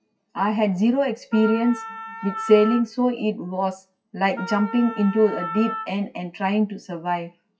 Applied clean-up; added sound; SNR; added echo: classical method WPE with log-MMSE.